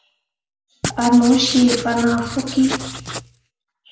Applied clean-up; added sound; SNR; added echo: none; Writing; 9 dB; reverberation time 0.7 s.